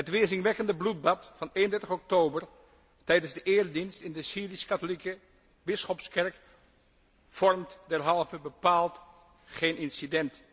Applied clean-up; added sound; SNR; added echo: none; none; none; none.